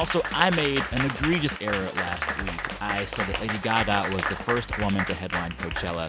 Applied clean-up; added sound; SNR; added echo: none; Applause / Crowd; 4 dB; none.